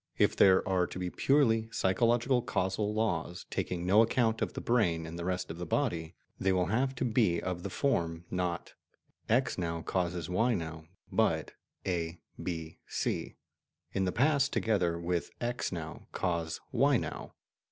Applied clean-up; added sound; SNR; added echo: none; none; none; none.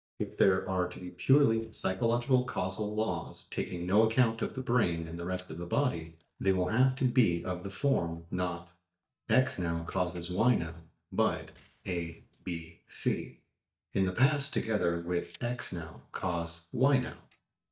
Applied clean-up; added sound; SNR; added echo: neural mask model DeepFilterNet 3.